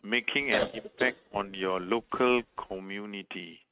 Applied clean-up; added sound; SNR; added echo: neural mask model RNNoise.